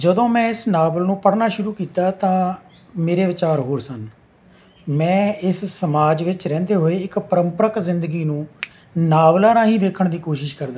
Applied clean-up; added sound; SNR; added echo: none; Finger snapping; 15 dB; none.